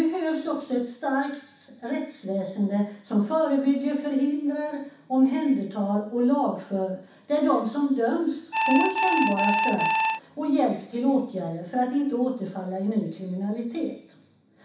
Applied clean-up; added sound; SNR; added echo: none; Alarm; -2 dB; reverberation time 0.7 s.